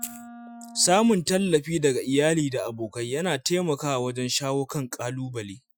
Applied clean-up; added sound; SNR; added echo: classical method Wiener filter.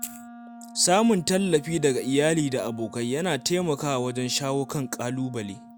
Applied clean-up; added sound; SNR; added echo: none; Wind instrument, woodwind instrument; 19 dB; none.